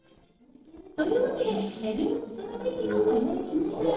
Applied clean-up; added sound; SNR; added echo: neural separator model SepFormer DNS4.